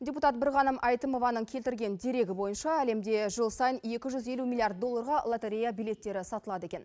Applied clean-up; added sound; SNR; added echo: none; none; none; none.